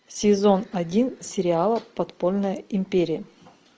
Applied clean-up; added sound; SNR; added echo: none; none; none; none.